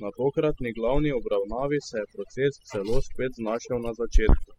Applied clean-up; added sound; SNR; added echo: classical method spectral subtraction.